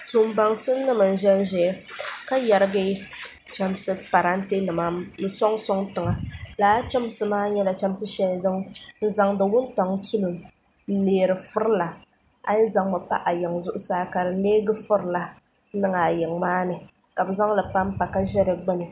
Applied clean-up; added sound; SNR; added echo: none; none; none; none.